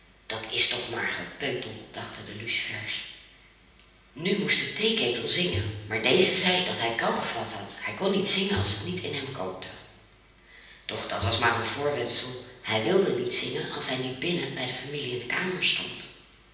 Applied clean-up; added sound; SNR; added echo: none; Bowed string instrument; 12 dB; reverberation time 0.9 s.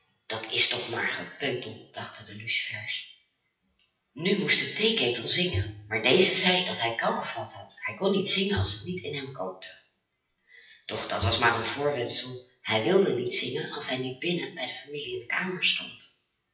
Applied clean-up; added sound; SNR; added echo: classical method WPE with log-MMSE.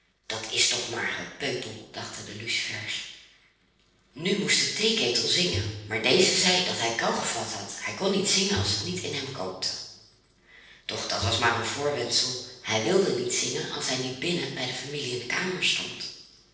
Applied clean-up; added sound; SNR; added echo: neural separator model SepFormer DNS4.